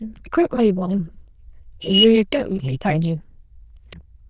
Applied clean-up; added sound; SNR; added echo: neural diffusion model UNIVERSE++.